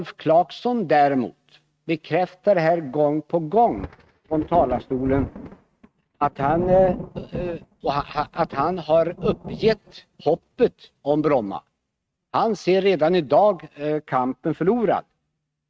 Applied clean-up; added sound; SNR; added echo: neural mask model RNNoise.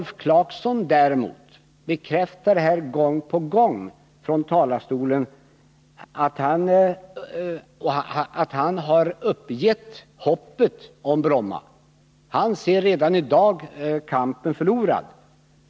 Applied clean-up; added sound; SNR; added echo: none; none; none; none.